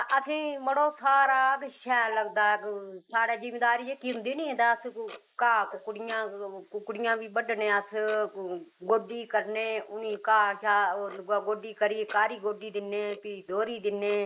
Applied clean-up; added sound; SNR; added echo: neural mask model Resemble Enhance denoiser.